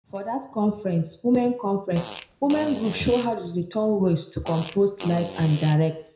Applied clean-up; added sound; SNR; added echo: none; Fart; 15 dB; reverberation time 0.5 s.